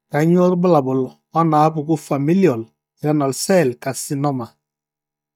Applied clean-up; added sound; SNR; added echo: neural mask model DeepFilterNet 3.